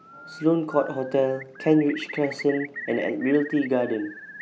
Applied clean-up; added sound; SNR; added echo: none; Bird; 15 dB; none.